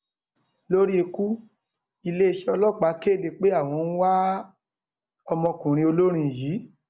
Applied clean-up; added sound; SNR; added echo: none; none; none; none.